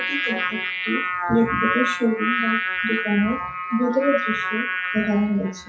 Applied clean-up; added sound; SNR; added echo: classical method WPE with log-MMSE.